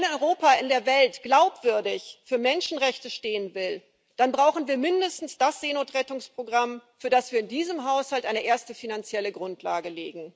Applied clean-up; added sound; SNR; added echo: none; none; none; none.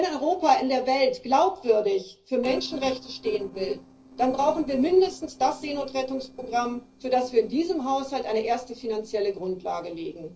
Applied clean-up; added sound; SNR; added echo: neural separator model SepFormer DNS4.